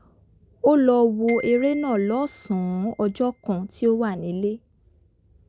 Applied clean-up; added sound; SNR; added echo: none; Glockenspiel; 19 dB; none.